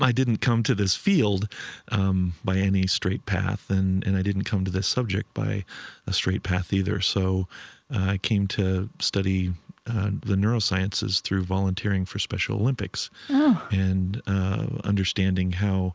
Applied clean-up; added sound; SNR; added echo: none; none; none; none.